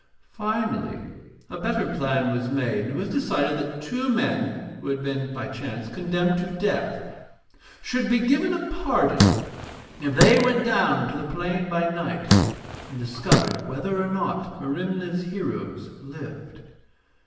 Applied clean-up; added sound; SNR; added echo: none; Fart; -3 dB; reverberation time 1.2 s.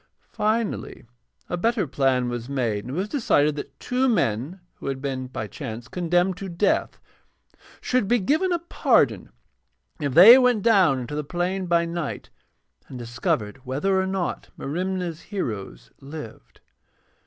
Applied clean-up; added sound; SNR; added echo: none; none; none; none.